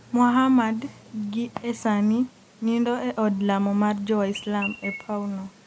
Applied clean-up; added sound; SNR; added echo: none; Chirp, tweet; 18 dB; none.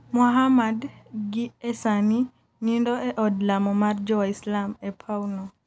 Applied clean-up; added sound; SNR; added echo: none; none; none; none.